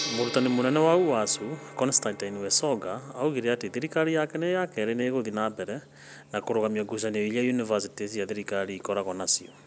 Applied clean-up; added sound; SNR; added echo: none; Gong; 16 dB; none.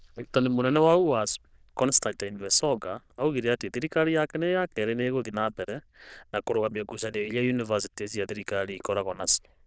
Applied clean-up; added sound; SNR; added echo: neural diffusion model UNIVERSE++.